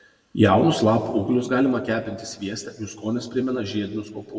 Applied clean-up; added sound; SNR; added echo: none; none; none; reverberation time 1.3 s.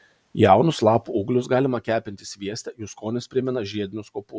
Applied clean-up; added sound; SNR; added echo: none; none; none; none.